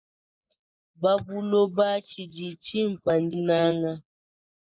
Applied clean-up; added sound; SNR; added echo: neural mask model Resemble Enhance denoiser.